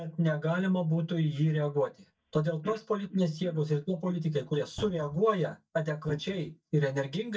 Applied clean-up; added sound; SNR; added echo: neural mask model DeepFilterNet 3.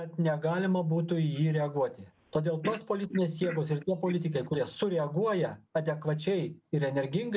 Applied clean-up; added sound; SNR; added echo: none; none; none; none.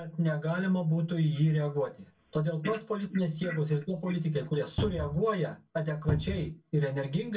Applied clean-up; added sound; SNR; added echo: none; Cupboard open or close; 3 dB; reverberation time 0.1 s.